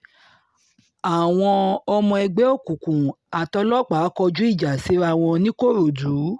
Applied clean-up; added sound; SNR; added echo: none; none; none; none.